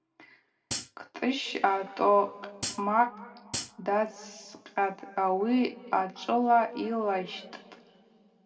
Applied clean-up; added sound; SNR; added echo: none; Hi-hat; 8 dB; reverberation time 1.6 s.